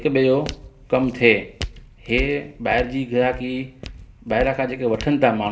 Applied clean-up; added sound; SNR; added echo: none; Walk, footsteps; 14 dB; reverberation time 0.5 s.